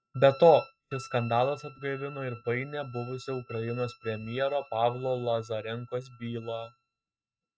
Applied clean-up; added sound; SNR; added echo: neural mask model RNNoise.